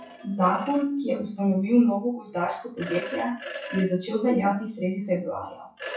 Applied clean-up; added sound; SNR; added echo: classical method WPE with log-MMSE.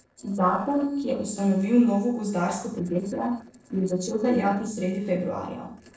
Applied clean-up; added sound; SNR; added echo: neural separator model SepFormer DNS4.